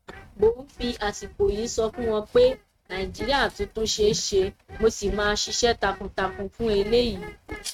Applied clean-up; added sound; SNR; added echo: neural mask model RNNoise.